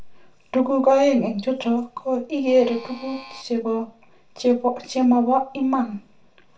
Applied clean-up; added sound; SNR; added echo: none; Alarm; 20 dB; reverberation time 0.3 s.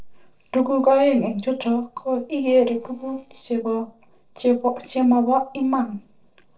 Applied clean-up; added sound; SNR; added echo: neural separator model SepFormer DNS4.